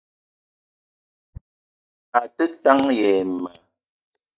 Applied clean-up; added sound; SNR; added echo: neural mask model DeepFilterNet 3.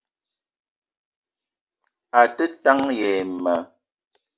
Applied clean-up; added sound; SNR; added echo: none; none; none; none.